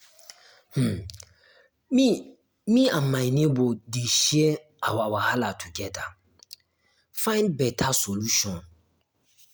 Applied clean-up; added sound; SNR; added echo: none; none; none; none.